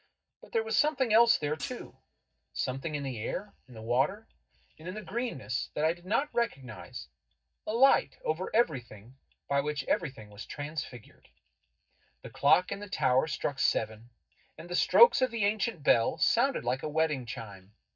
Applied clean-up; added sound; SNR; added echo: neural mask model DeepFilterNet 3.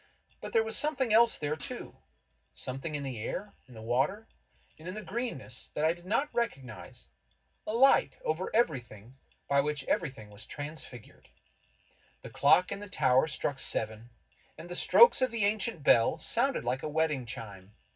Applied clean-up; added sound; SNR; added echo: none; Hi-hat; 18 dB; reverberation time 0.4 s.